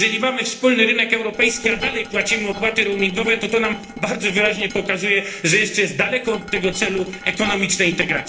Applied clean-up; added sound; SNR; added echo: neural separator model SepFormer DNS4.